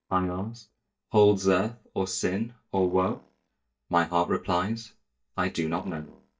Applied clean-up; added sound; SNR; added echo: neural mask model DeepFilterNet 3.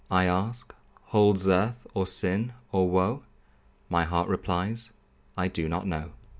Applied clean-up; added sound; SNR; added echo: none; none; none; none.